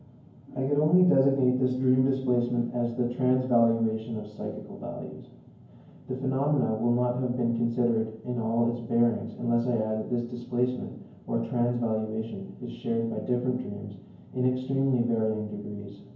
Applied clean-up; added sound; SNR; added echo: none; none; none; reverberation time 0.9 s.